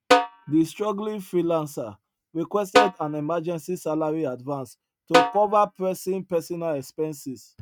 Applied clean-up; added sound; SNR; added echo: neural mask model RNNoise.